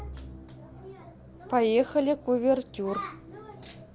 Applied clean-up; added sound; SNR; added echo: none; Musical instrument; 17 dB; none.